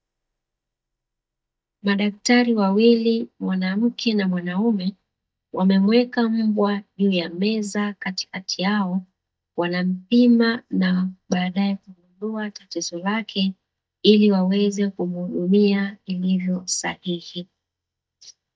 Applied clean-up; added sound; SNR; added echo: neural mask model DeepFilterNet 3.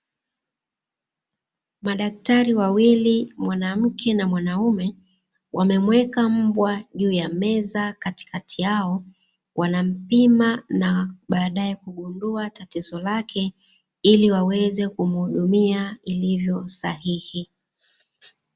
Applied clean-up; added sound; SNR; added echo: none; none; none; none.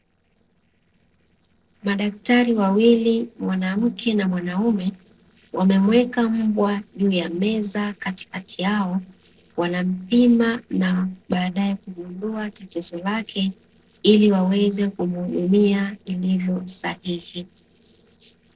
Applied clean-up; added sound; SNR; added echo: neural separator model SepFormer DNS4.